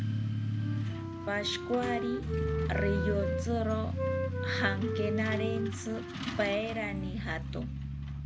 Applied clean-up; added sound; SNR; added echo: none; Wind instrument, woodwind instrument + Truck; -2 dB; none.